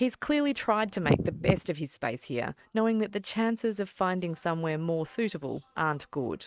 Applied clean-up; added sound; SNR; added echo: neural mask model RNNoise.